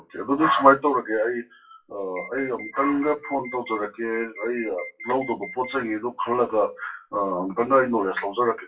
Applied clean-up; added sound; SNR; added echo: classical method WPE with log-MMSE.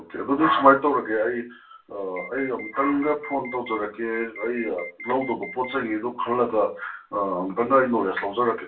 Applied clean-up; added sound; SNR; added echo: none; Alarm; 15 dB; reverberation time 0.3 s.